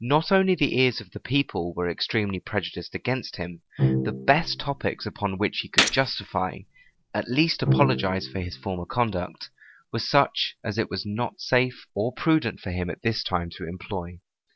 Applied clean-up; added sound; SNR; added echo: none; Bowed string instrument + Gunshot, gunfire; 4 dB; none.